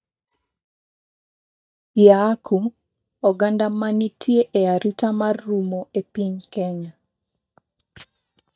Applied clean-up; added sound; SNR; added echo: neural mask model DeepFilterNet 3.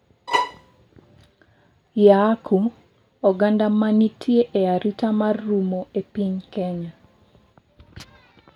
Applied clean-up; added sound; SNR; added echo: none; Bowed string instrument; 3 dB; none.